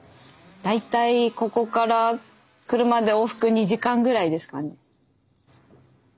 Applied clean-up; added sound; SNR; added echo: none; none; none; none.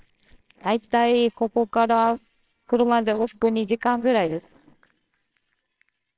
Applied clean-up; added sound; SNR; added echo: neural separator model SepFormer WHAMR!.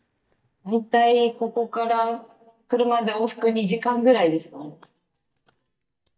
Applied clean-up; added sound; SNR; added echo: neural mask model DeepFilterNet 3.